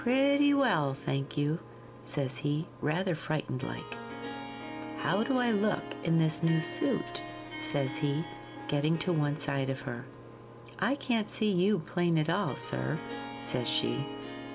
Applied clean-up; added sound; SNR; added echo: none; Harp; 12 dB; none.